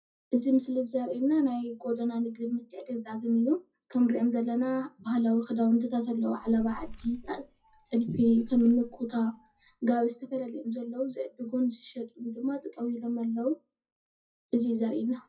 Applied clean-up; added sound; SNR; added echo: classical method WPE with log-MMSE.